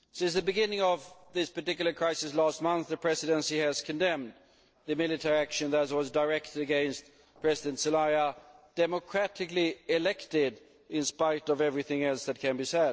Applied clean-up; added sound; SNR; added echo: neural separator model SepFormer DNS4.